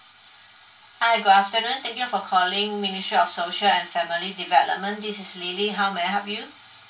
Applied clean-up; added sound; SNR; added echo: none; none; none; reverberation time 0.2 s.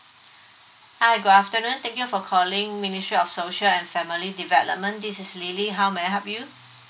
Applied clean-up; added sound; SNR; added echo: none; none; none; none.